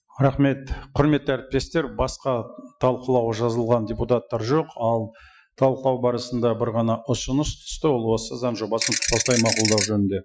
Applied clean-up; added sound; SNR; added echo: classical method Wiener filter.